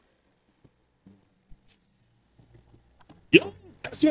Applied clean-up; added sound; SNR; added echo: neural mask model DeepFilterNet 3.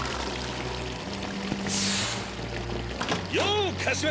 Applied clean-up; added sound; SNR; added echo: none; Toilet flush + Gunshot, gunfire; 3 dB; none.